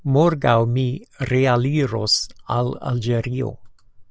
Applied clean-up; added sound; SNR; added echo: none; none; none; none.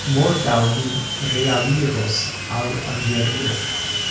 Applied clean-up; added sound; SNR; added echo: none; Sawing; 4 dB; reverberation time 0.5 s.